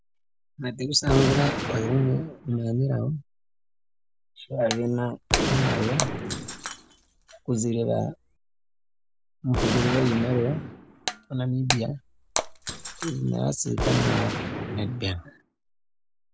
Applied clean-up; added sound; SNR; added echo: none; Shatter + Gunshot, gunfire; 4 dB; none.